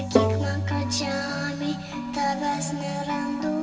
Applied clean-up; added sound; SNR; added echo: none; Bowed string instrument; 3 dB; reverberation time 1.4 s.